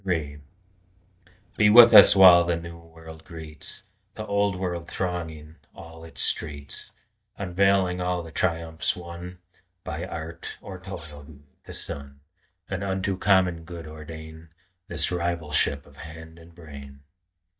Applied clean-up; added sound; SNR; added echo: neural mask model DeepFilterNet 3.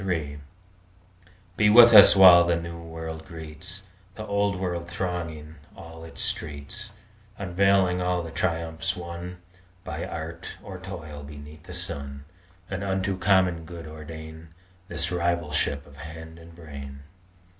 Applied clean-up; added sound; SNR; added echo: none; none; none; none.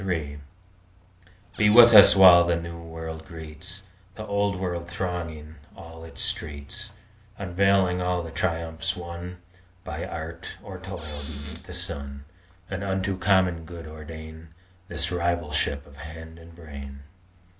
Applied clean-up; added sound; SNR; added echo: none; Squeak / Cupboard open or close; 13 dB; none.